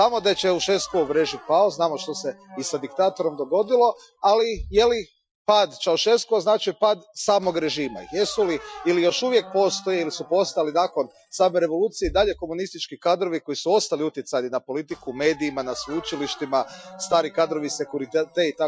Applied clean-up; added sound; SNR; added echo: classical method Wiener filter.